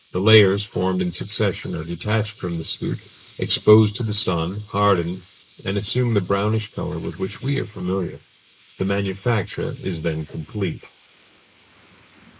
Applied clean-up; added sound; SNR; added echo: neural mask model Resemble Enhance denoiser.